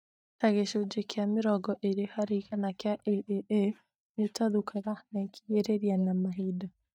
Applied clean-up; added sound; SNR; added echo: neural mask model DeepFilterNet 3.